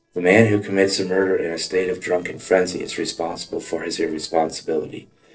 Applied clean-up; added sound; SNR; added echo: neural separator model SepFormer DNS4.